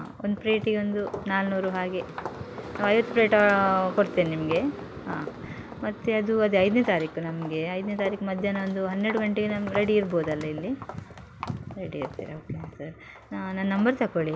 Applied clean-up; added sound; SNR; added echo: none; Walk, footsteps; 16 dB; none.